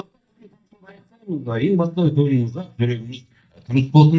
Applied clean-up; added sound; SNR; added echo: neural mask model DeepFilterNet 3.